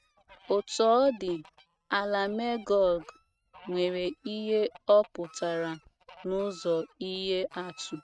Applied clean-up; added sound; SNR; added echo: neural mask model RNNoise.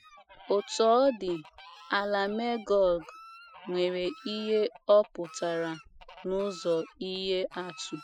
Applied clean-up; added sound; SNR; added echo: classical method Wiener filter.